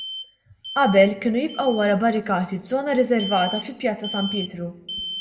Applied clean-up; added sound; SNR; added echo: none; Alarm; 12 dB; reverberation time 1.0 s.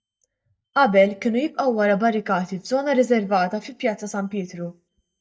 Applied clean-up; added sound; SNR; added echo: neural mask model DeepFilterNet 3.